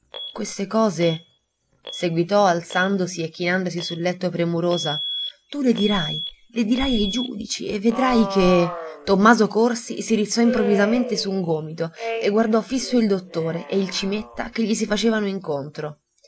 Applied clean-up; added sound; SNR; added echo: none; Alarm; 12 dB; none.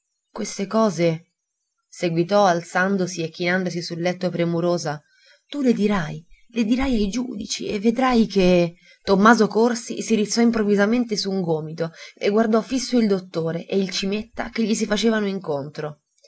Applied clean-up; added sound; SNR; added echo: none; none; none; none.